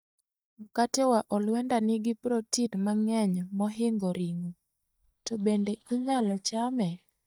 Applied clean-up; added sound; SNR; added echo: neural mask model DeepFilterNet 3.